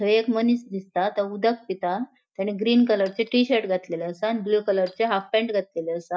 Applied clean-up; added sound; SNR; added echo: neural mask model DeepFilterNet 3.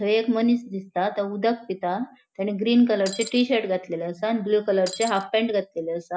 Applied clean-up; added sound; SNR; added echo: none; Shatter; 11 dB; none.